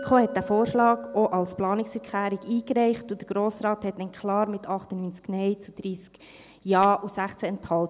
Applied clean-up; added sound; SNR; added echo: none; Chink, clink; 18 dB; none.